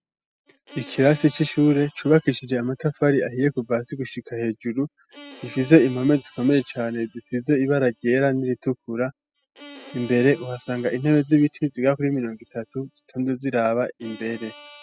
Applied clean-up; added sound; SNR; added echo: classical method spectral subtraction.